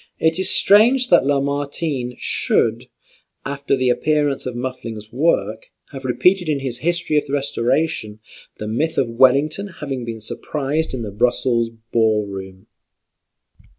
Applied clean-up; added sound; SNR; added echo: none; none; none; none.